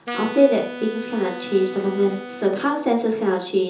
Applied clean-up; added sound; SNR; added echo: none; Wind instrument, woodwind instrument; 13 dB; reverberation time 0.6 s.